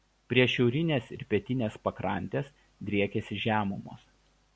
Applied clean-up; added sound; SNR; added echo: none; none; none; none.